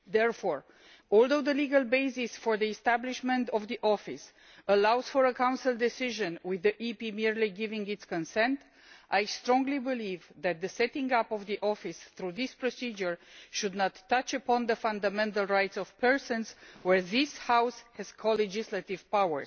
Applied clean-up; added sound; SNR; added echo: none; none; none; none.